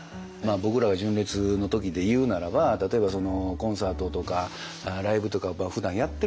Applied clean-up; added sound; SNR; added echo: none; none; none; none.